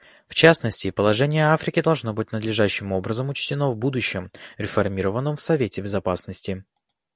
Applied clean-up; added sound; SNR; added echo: none; none; none; none.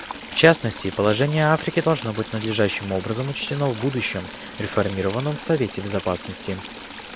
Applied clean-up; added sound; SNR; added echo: none; Stream / Trickle, dribble; 14 dB; none.